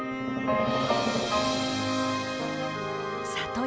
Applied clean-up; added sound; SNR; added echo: none; none; none; none.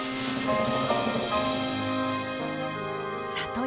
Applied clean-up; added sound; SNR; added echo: none; Shatter; 12 dB; none.